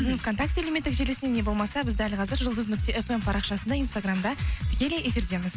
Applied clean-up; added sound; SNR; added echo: none; none; none; none.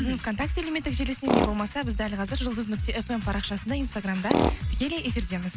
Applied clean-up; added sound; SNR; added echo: none; Tools; 5 dB; none.